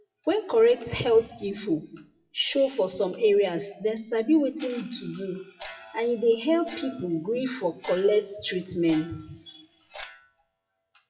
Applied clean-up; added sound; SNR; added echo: classical method WPE with log-MMSE.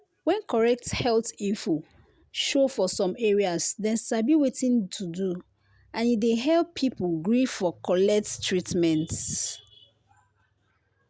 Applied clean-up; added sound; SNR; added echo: none; none; none; none.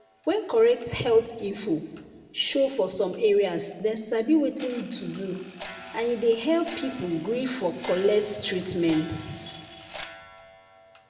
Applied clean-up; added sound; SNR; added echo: none; Clock; 19 dB; reverberation time 1.4 s.